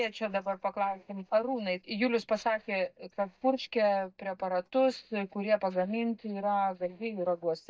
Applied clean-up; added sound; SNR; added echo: neural mask model DeepFilterNet 3.